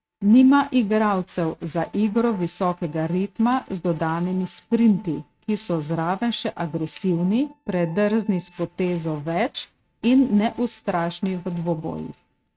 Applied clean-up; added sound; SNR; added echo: neural mask model RNNoise.